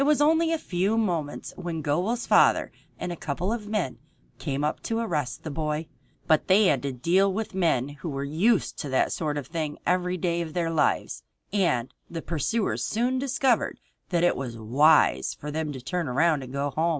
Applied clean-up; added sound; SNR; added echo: none; none; none; none.